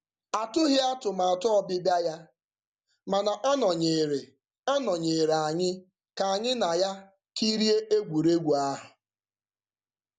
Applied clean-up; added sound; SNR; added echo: none; none; none; none.